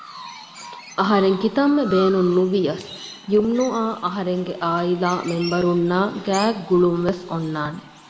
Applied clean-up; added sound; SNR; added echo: none; Chirp, tweet; 16 dB; reverberation time 1.2 s.